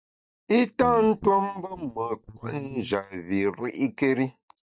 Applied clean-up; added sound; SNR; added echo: neural mask model DeepFilterNet 3.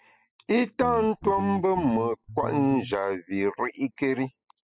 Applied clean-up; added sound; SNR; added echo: classical method spectral subtraction.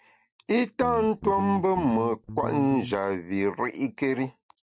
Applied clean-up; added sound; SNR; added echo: neural mask model RNNoise.